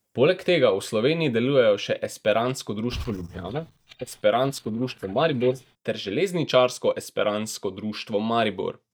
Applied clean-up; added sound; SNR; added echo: neural mask model DeepFilterNet 3.